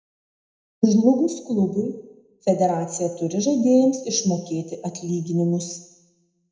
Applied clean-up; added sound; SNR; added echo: none; none; none; reverberation time 0.8 s.